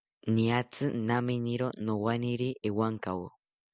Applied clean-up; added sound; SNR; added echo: none; none; none; none.